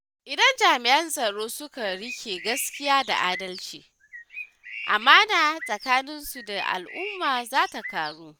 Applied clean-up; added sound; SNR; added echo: none; Bird; 14 dB; none.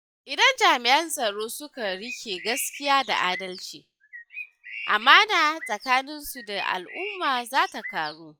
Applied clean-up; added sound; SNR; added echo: classical method log-MMSE.